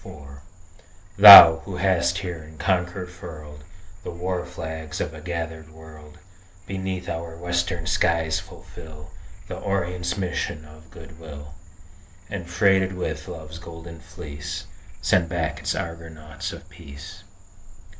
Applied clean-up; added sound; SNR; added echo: none; Frog; 13 dB; none.